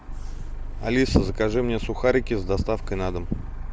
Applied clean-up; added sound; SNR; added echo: none; none; none; none.